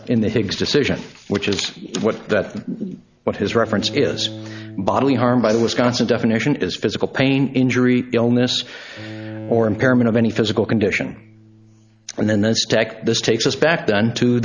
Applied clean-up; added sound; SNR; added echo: none; Bowed string instrument; 19 dB; none.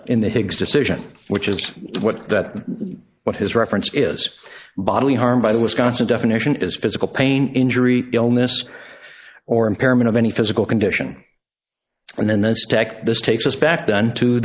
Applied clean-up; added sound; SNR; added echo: neural mask model Resemble Enhance denoiser.